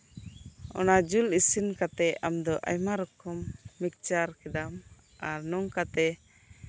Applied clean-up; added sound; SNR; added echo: none; none; none; none.